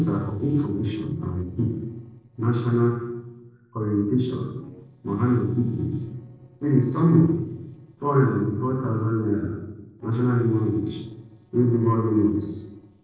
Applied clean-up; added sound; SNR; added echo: neural separator model SepFormer DNS4.